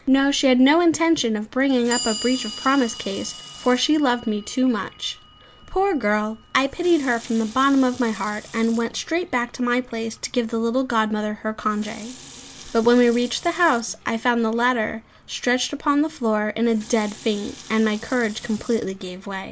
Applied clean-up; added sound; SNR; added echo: none; Sink (filling or washing) / Water tap, faucet + Clock; 18 dB; none.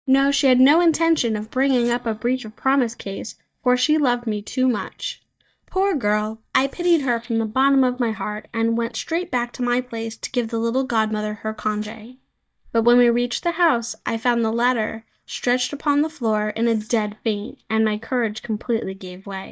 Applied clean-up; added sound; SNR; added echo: neural mask model DeepFilterNet 3.